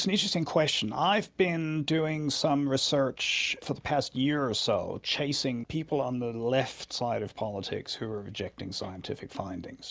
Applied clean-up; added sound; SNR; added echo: none; none; none; none.